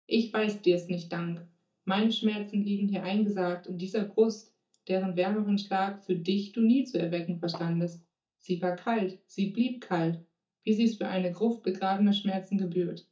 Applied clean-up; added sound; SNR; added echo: neural mask model DeepFilterNet 3.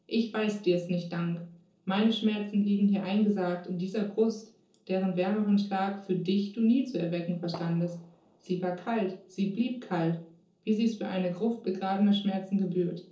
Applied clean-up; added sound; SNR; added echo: neural separator model SepFormer DNS4.